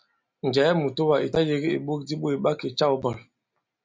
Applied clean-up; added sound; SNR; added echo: none; none; none; none.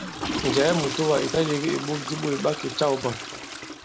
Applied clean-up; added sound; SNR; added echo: none; Toilet flush / Water; 6 dB; none.